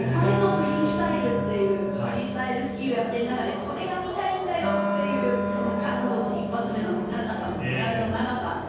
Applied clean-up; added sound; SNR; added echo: none; Wind instrument, woodwind instrument; 4 dB; reverberation time 1.3 s.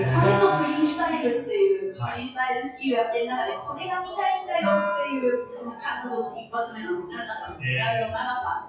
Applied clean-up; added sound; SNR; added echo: classical method WPE with log-MMSE.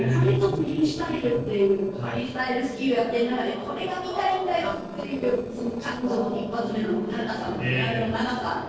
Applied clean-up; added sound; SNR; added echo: neural separator model SepFormer DNS4.